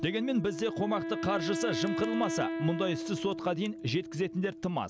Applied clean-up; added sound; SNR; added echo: none; Wind instrument, woodwind instrument; 4 dB; none.